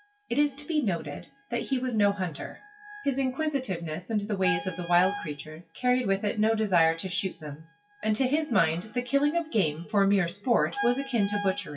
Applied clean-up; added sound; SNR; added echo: classical method WPE with log-MMSE.